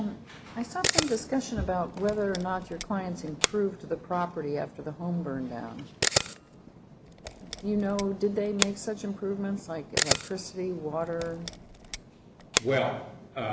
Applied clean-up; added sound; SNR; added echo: none; Camera; 2 dB; none.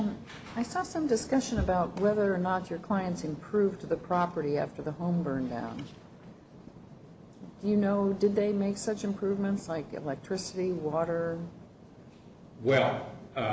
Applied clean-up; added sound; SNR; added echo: none; none; none; none.